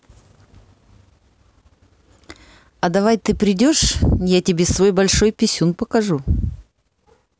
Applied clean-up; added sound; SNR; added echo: none; none; none; none.